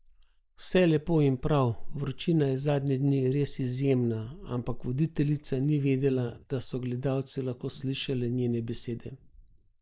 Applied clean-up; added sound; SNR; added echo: neural mask model Resemble Enhance denoiser.